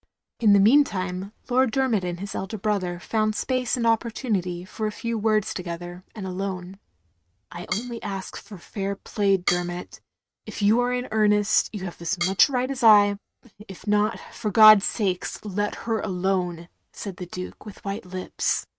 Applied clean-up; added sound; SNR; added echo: neural mask model RNNoise.